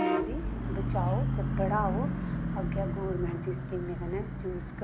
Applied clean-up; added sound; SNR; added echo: none; Bus / Vehicle horn, car horn, honking; -4 dB; none.